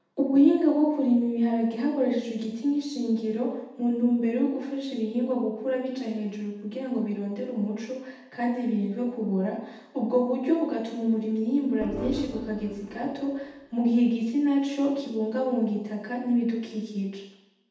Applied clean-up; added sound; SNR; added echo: none; Organ; 12 dB; reverberation time 0.8 s.